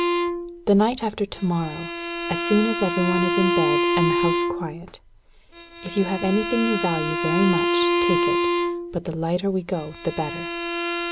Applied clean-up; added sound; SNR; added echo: none; Bowed string instrument; 0 dB; none.